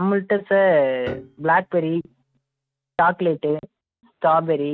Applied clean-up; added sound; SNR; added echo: neural mask model RNNoise.